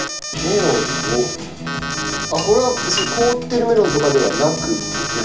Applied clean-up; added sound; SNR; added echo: none; Alarm; 6 dB; reverberation time 0.4 s.